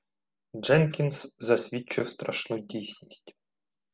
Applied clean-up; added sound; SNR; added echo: none; none; none; none.